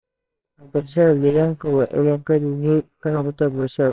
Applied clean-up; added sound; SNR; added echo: neural separator model SepFormer WHAMR!.